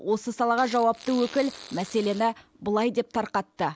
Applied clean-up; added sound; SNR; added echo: none; Fart; 19 dB; none.